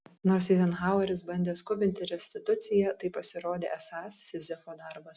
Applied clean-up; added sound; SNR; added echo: none; none; none; none.